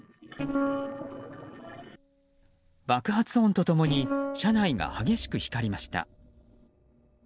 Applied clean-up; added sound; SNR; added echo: neural separator model SepFormer DNS4.